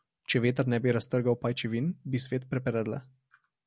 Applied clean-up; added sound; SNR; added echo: none; none; none; none.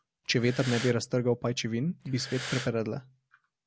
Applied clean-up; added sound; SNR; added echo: none; Breathing; 11 dB; none.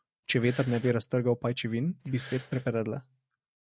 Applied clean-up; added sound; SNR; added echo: neural mask model RNNoise.